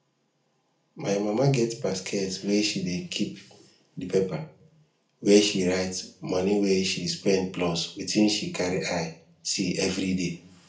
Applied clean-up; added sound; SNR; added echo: none; none; none; reverberation time 0.4 s.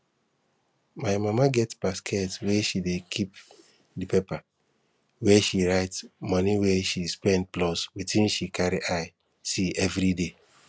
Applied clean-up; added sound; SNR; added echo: none; none; none; none.